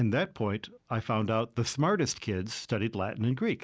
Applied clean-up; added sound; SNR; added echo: none; none; none; none.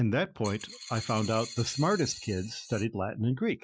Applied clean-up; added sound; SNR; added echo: classical method Wiener filter.